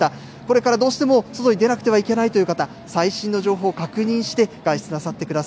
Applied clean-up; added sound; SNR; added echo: none; none; none; none.